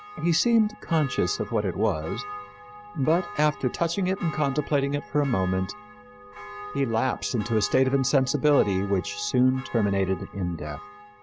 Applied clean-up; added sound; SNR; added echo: none; Church bell; 16 dB; none.